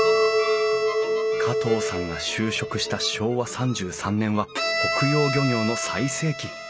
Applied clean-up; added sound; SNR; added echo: none; Bowed string instrument + Chink, clink; 0 dB; none.